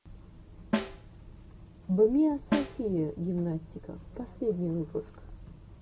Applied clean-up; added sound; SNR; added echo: none; Snare drum; 6 dB; none.